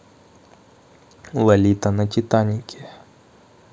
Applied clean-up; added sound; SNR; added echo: none; none; none; none.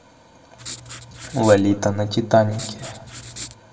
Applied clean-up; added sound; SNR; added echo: none; Writing; 15 dB; reverberation time 1.6 s.